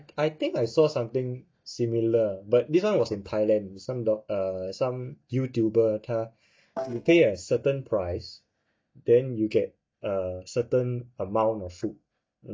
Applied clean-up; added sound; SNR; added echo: neural mask model DeepFilterNet 3.